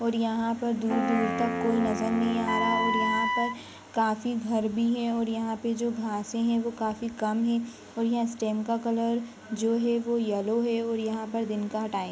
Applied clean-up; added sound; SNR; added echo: none; Wind instrument, woodwind instrument + Wind instrument, woodwind instrument; 2 dB; none.